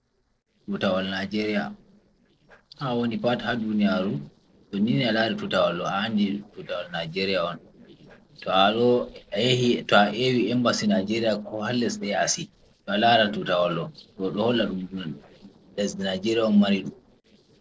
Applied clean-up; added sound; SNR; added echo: neural separator model SepFormer DNS4.